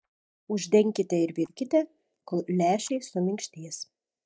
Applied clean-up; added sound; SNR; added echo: neural mask model DeepFilterNet 3.